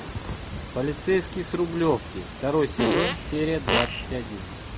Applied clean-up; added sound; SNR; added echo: none; Fart; 0 dB; none.